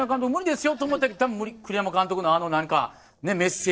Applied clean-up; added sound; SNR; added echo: neural separator model SepFormer DNS4.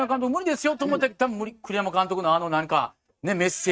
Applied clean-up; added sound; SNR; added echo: neural mask model RNNoise.